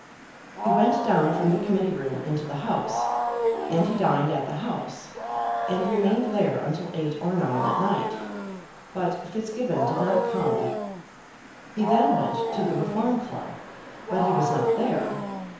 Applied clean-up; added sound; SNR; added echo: none; Wild animals; 2 dB; reverberation time 1.0 s.